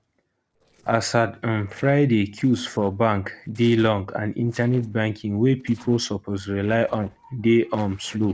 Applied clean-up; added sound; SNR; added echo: neural separator model SepFormer DNS4.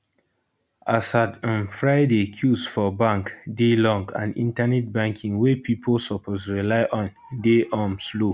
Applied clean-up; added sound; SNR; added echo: none; none; none; none.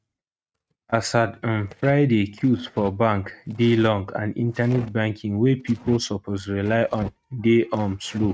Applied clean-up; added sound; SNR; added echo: neural mask model RNNoise.